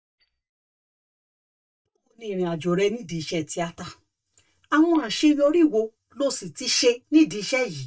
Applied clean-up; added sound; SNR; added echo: neural mask model DeepFilterNet 3.